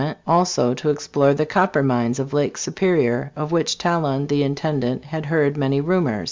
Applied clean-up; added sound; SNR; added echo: none; none; none; none.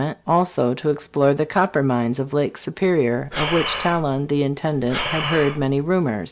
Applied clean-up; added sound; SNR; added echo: none; Breathing; 7 dB; none.